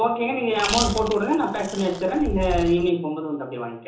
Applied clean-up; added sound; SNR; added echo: none; Chewing, mastication; 6 dB; reverberation time 0.6 s.